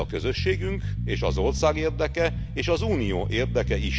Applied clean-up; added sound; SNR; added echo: none; Bass guitar; 2 dB; none.